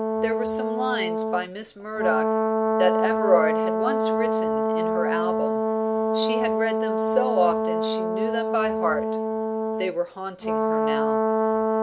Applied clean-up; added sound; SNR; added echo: none; Brass instrument; -5 dB; none.